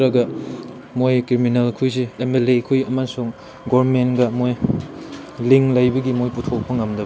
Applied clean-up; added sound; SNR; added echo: none; none; none; none.